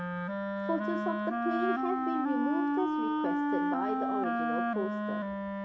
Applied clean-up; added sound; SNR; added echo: none; Wind instrument, woodwind instrument; -5 dB; none.